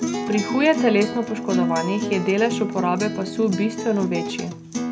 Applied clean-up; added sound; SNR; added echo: none; Acoustic guitar; 4 dB; none.